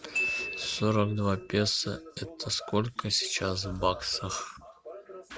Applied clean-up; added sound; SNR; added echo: none; Glockenspiel; 8 dB; none.